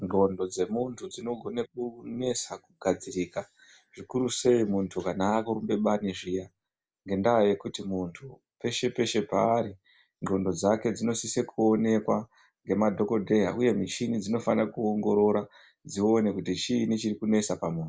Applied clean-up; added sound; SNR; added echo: none; none; none; none.